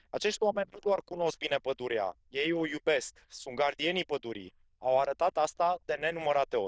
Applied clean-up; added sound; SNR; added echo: neural diffusion model UNIVERSE++.